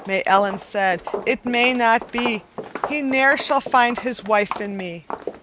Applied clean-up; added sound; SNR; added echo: none; Walk, footsteps; 12 dB; none.